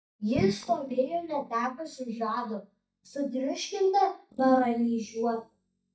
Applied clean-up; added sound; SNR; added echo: neural mask model DeepFilterNet 3.